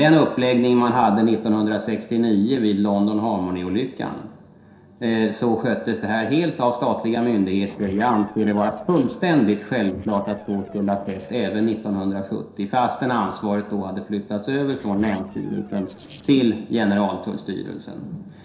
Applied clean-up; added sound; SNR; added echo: neural separator model SepFormer DNS4.